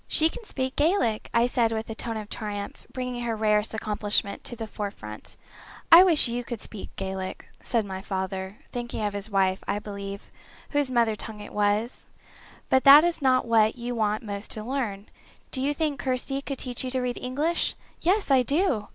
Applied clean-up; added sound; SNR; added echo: none; none; none; none.